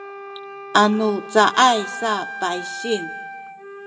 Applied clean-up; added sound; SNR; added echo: none; Wind instrument, woodwind instrument; 12 dB; reverberation time 0.8 s.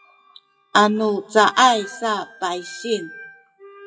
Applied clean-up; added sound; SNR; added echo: classical method WPE with log-MMSE.